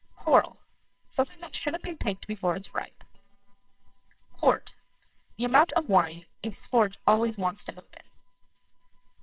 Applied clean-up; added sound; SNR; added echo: neural separator model SepFormer WHAMR!.